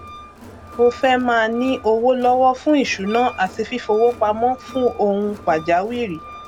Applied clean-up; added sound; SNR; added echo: none; Wind instrument, woodwind instrument + Crowd; 19 dB; none.